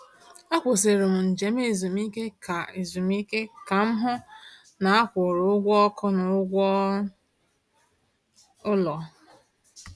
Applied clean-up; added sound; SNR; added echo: none; none; none; none.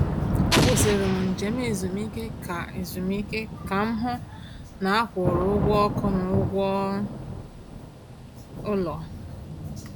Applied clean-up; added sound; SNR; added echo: none; Explosion + Thunder / Rain; 1 dB; none.